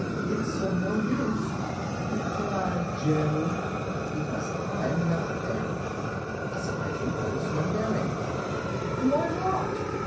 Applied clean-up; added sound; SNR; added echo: none; Fire; -1 dB; reverberation time 0.6 s.